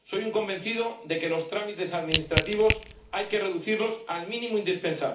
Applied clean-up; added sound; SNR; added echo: none; Crack / Crushing; 1 dB; reverberation time 0.4 s.